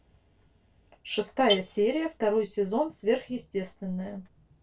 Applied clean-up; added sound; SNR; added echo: none; Alarm / Car; 13 dB; reverberation time 0.2 s.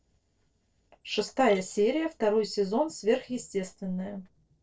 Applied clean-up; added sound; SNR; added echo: neural separator model SepFormer DNS4.